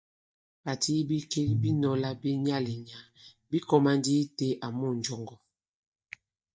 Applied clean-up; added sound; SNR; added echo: neural mask model DeepFilterNet 3.